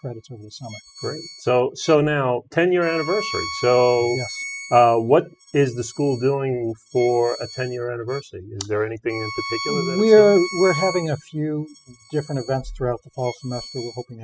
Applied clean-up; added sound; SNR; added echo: classical method spectral subtraction.